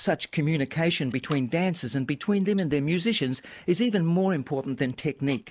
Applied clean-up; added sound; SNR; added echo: neural mask model Resemble Enhance denoiser.